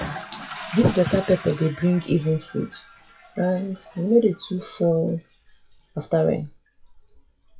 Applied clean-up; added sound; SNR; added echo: classical method WPE with log-MMSE.